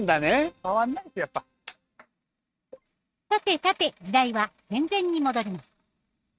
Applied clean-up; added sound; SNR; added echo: neural mask model RNNoise.